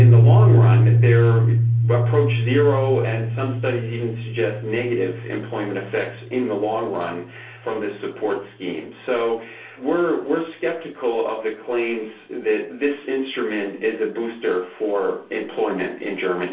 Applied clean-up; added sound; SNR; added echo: none; Piano; -2 dB; reverberation time 0.3 s.